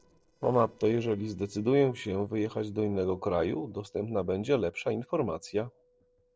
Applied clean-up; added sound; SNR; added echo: neural separator model SepFormer DNS4.